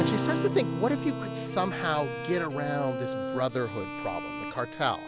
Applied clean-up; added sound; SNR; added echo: none; Bowed string instrument + Acoustic guitar; 2 dB; none.